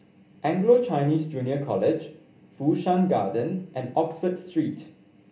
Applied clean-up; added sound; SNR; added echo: none; none; none; reverberation time 0.3 s.